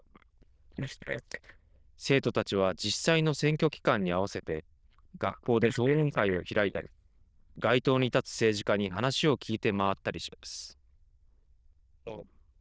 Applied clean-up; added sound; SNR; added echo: neural diffusion model UNIVERSE++.